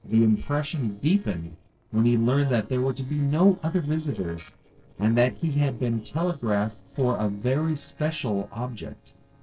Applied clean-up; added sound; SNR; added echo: neural separator model SepFormer DNS4.